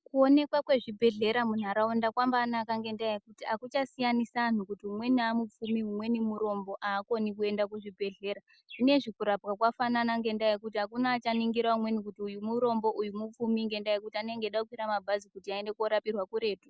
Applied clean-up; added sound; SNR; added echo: none; none; none; none.